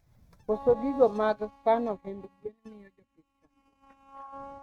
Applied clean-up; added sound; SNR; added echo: neural mask model RNNoise.